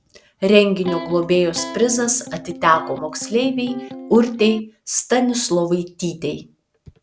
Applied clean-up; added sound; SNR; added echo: none; Electric guitar; 13 dB; none.